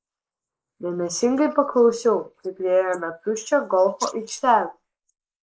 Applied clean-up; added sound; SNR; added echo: neural mask model Resemble Enhance denoiser.